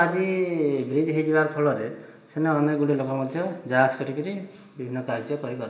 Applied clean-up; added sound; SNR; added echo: none; none; none; reverberation time 1.1 s.